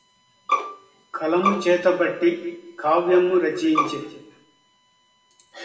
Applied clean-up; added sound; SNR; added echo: none; Bowed string instrument; 4 dB; reverberation time 0.8 s.